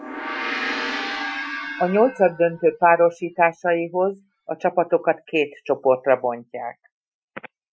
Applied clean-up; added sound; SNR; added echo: classical method Wiener filter.